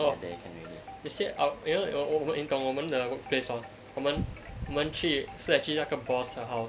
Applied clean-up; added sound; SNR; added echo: none; Wind chime; 18 dB; none.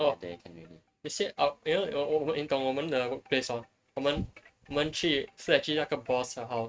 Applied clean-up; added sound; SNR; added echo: neural mask model RNNoise.